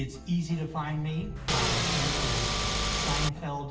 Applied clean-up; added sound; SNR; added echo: none; Engine / Car; -4 dB; reverberation time 0.8 s.